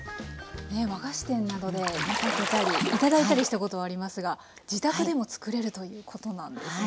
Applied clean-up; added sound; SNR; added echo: none; Bathtub (filling or washing) / Splash, splatter; 2 dB; none.